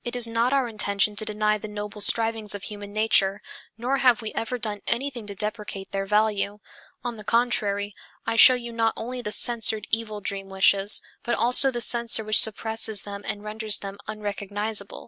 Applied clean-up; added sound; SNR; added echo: none; none; none; none.